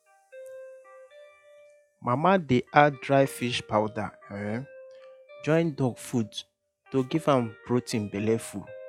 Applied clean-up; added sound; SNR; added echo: classical method log-MMSE.